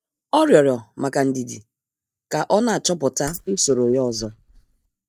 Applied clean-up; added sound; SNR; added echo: neural mask model DeepFilterNet 3.